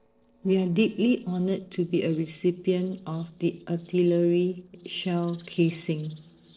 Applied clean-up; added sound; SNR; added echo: neural separator model SepFormer DNS4.